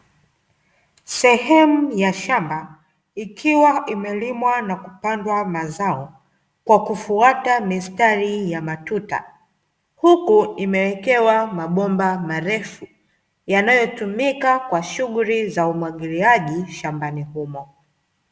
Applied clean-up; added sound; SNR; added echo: none; none; none; none.